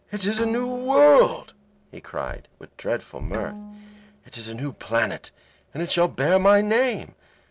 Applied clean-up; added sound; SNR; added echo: none; Bowed string instrument; 19 dB; none.